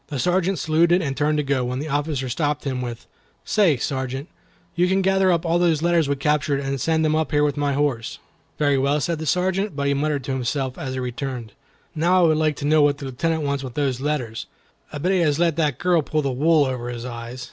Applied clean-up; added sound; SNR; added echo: none; none; none; none.